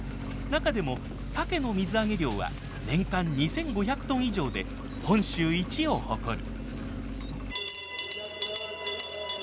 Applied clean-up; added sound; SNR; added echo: none; none; none; none.